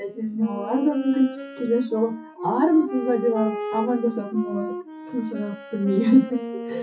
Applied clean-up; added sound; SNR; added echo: classical method WPE with log-MMSE.